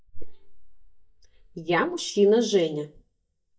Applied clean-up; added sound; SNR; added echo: neural mask model DeepFilterNet 3.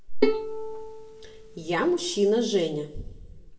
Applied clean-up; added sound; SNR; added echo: none; Bowed string instrument; 4 dB; reverberation time 0.7 s.